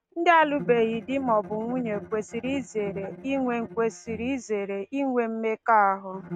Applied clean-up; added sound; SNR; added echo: neural mask model RNNoise.